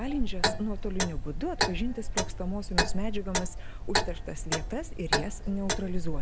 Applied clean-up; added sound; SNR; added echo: none; Clock; -5 dB; none.